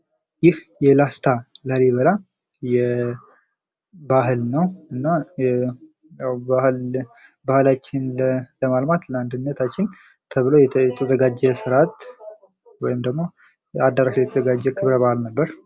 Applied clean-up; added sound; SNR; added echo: none; none; none; none.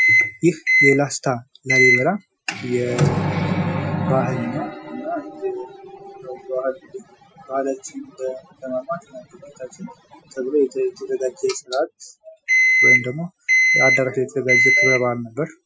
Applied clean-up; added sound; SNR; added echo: classical method Wiener filter.